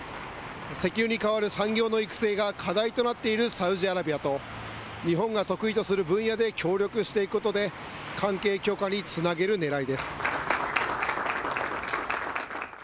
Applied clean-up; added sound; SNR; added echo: none; none; none; none.